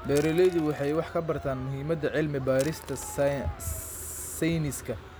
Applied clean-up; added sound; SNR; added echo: none; Crackle / Crushing / Wood + Cheering; 17 dB; none.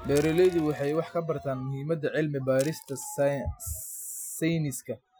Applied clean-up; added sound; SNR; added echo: classical method Wiener filter.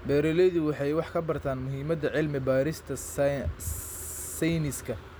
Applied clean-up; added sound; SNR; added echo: none; none; none; none.